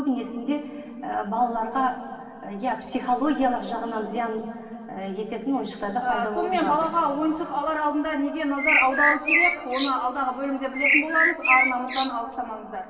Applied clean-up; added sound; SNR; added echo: none; Bird; -2 dB; reverberation time 2.9 s.